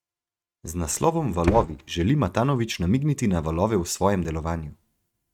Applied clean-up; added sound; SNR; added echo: neural mask model RNNoise.